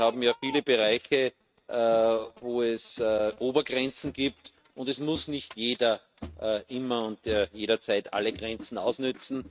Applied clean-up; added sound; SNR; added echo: neural mask model RNNoise.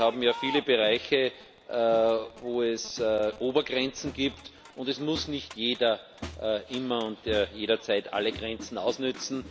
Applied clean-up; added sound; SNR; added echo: none; Crowd; 16 dB; none.